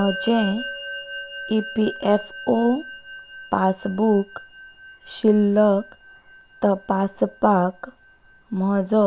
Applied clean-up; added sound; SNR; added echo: none; Musical instrument; 15 dB; none.